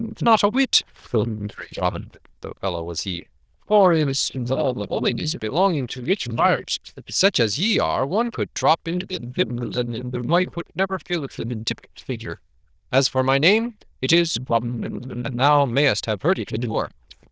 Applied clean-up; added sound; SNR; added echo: neural diffusion model UNIVERSE++.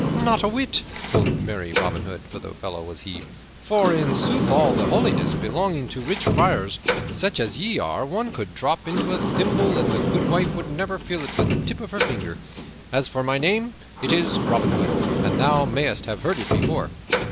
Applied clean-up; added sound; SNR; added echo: none; Sliding door; 0 dB; none.